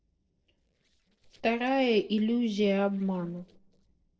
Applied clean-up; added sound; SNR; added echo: neural separator model SepFormer DNS4.